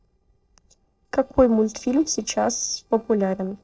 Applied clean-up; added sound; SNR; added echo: neural separator model SepFormer DNS4.